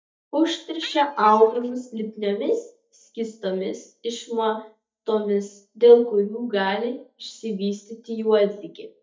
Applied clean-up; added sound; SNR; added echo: neural mask model DeepFilterNet 3.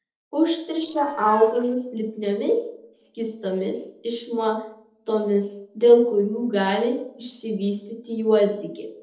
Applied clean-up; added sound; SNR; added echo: neural separator model SepFormer DNS4.